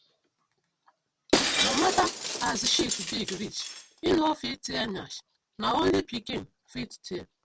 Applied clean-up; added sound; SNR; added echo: none; Shatter; 1 dB; none.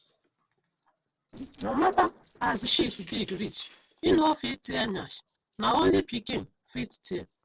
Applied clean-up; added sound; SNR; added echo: neural separator model SepFormer DNS4.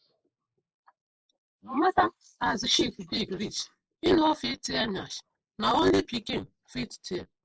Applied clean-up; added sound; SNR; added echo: neural mask model Resemble Enhance denoiser.